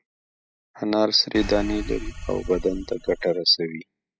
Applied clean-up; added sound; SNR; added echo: classical method spectral subtraction.